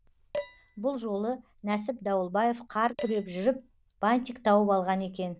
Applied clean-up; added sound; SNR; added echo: neural diffusion model UNIVERSE++.